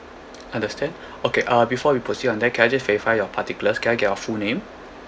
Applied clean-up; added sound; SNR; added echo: none; none; none; none.